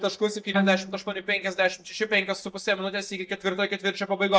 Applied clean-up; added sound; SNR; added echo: neural mask model DeepFilterNet 3.